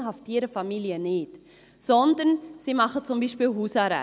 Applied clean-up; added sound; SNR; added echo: none; none; none; none.